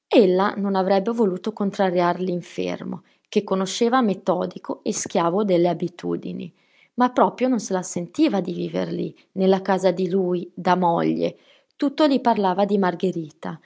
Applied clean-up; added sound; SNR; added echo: none; none; none; none.